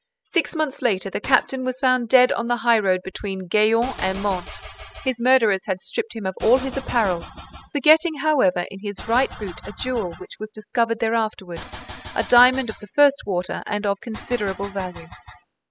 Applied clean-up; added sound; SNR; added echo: classical method spectral subtraction.